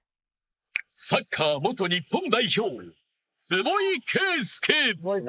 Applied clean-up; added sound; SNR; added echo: neural mask model Resemble Enhance denoiser.